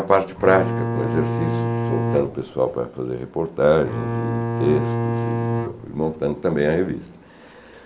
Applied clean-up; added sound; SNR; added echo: none; Bowed string instrument; 2 dB; none.